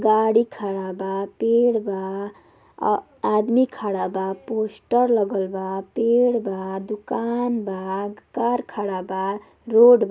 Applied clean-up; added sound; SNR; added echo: none; none; none; none.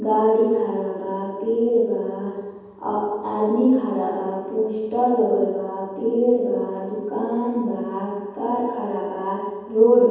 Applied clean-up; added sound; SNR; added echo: none; none; none; reverberation time 1.2 s.